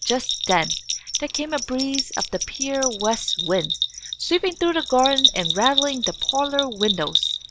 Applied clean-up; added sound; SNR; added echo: none; Bell; 2 dB; none.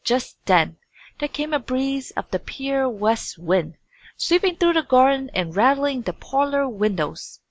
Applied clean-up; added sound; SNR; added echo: none; none; none; none.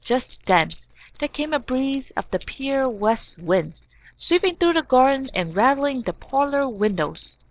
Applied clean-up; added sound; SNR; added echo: neural separator model SepFormer DNS4.